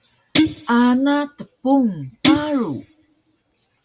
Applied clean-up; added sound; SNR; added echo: none; Guitar; 3 dB; none.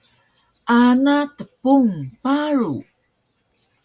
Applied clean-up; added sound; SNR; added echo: none; none; none; none.